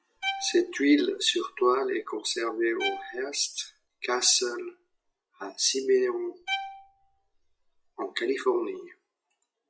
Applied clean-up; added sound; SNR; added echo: classical method log-MMSE.